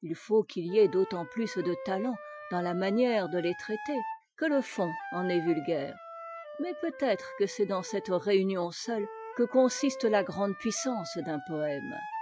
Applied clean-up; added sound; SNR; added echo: classical method Wiener filter.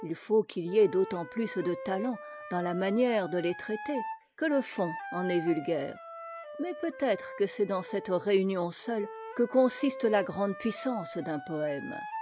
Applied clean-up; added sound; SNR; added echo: none; Wind instrument, woodwind instrument; 12 dB; none.